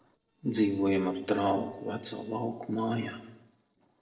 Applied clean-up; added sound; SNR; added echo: neural separator model SepFormer DNS4.